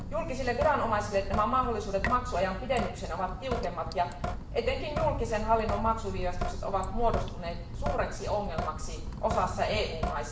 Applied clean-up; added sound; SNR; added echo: none; Drip / Sink (filling or washing); 3 dB; reverberation time 0.7 s.